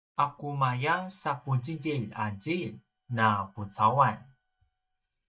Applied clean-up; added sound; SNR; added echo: neural mask model DeepFilterNet 3.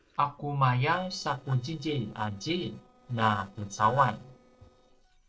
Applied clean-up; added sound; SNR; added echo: neural separator model SepFormer DNS4.